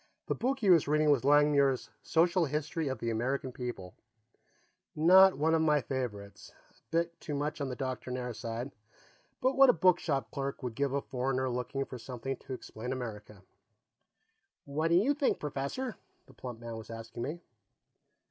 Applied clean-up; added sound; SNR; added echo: none; none; none; none.